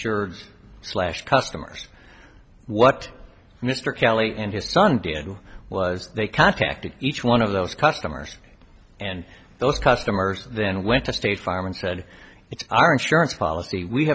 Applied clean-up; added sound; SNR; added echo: none; none; none; none.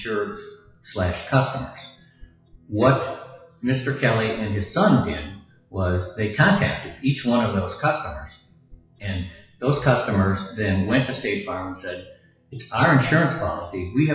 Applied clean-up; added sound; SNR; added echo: classical method WPE with log-MMSE.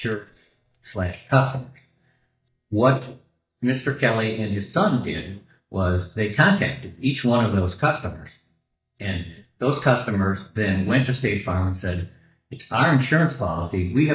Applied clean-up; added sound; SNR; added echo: neural mask model DeepFilterNet 3.